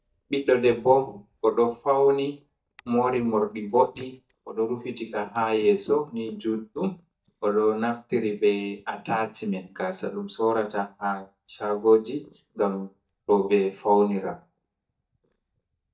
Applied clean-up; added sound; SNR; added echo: neural mask model DeepFilterNet 3.